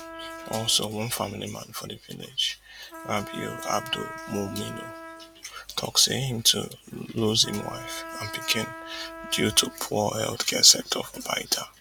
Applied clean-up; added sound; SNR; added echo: none; Trumpet; 15 dB; none.